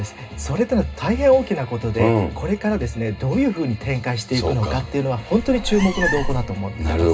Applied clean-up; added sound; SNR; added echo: none; Meow; 5 dB; reverberation time 0.2 s.